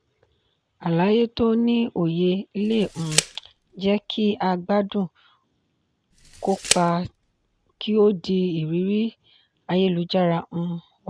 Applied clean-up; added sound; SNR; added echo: none; Tick; 7 dB; none.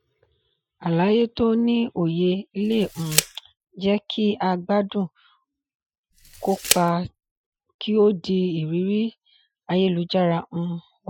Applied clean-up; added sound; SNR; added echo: classical method Wiener filter.